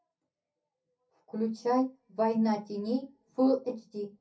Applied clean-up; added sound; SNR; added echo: none; none; none; reverberation time 0.3 s.